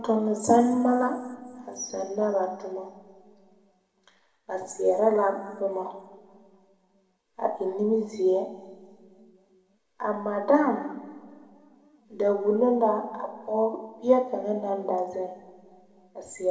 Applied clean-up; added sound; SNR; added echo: none; none; none; reverberation time 1.8 s.